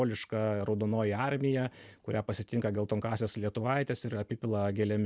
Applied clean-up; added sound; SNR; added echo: none; none; none; none.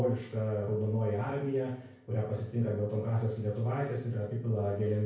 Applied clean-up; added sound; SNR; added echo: none; none; none; reverberation time 0.6 s.